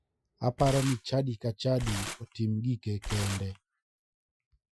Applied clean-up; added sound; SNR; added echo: classical method Wiener filter.